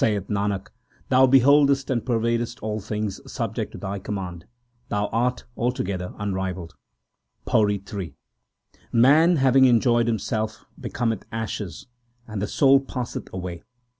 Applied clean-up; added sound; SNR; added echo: none; none; none; none.